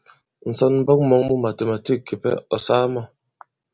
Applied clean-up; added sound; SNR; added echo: none; none; none; none.